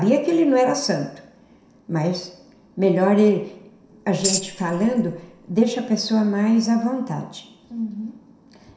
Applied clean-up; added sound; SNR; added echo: none; Tambourine; 8 dB; reverberation time 0.7 s.